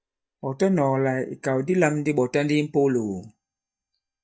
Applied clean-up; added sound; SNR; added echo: neural mask model DeepFilterNet 3.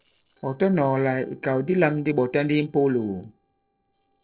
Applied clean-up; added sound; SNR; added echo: neural separator model SepFormer DNS4.